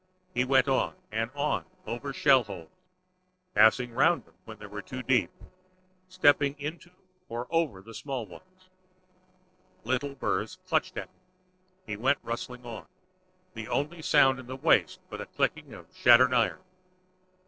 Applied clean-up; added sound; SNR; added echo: neural separator model SepFormer DNS4.